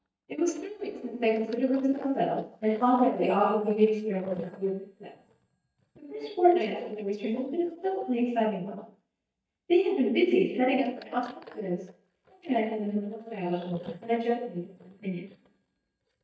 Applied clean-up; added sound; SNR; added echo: neural mask model DeepFilterNet 3.